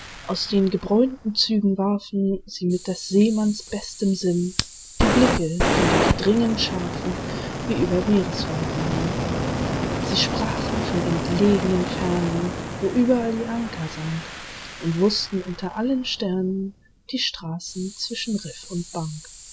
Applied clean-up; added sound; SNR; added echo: none; Fire; 4 dB; none.